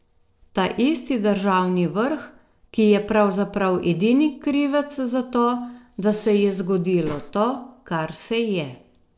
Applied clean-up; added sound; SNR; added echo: neural separator model SepFormer DNS4.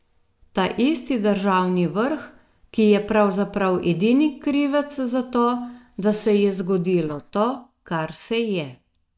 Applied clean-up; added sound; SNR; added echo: neural mask model DeepFilterNet 3.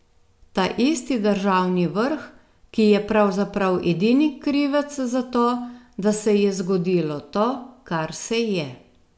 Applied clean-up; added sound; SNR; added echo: none; none; none; none.